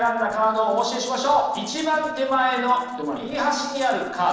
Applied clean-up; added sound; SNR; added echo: neural separator model SepFormer DNS4.